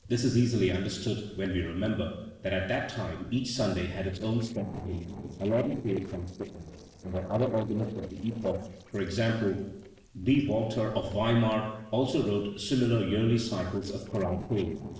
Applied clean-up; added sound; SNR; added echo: neural separator model SepFormer DNS4.